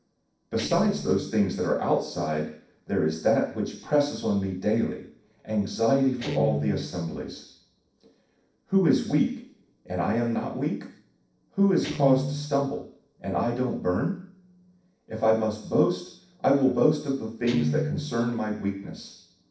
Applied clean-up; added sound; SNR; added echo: neural separator model SepFormer DNS4.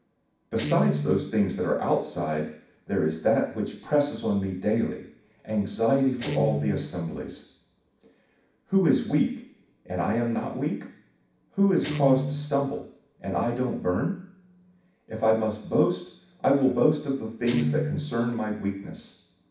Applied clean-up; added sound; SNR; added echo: none; Guitar; 11 dB; reverberation time 0.6 s.